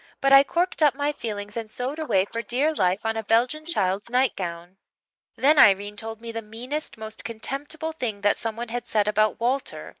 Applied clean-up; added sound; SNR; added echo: neural mask model Resemble Enhance denoiser.